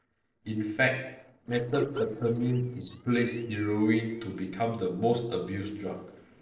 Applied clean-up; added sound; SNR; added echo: neural separator model SepFormer DNS4.